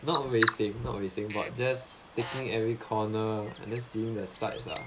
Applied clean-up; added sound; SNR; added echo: none; Bird vocalization, bird call, bird song; 4 dB; none.